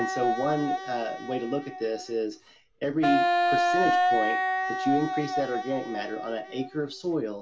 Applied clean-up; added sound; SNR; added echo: none; Wind instrument, woodwind instrument; -2 dB; none.